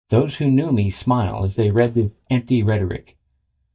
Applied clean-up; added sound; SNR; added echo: neural mask model DeepFilterNet 3.